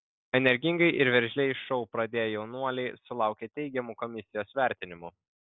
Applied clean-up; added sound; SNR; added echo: none; none; none; none.